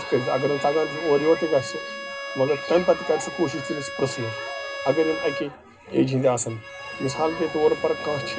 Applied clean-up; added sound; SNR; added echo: none; Bowed string instrument; 10 dB; reverberation time 0.2 s.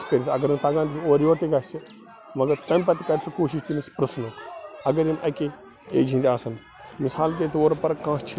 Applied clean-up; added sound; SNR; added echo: none; none; none; none.